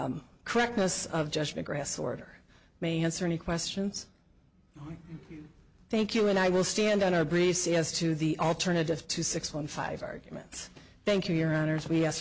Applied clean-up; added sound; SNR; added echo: none; none; none; none.